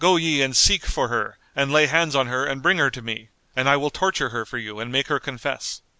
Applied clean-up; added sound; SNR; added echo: none; none; none; none.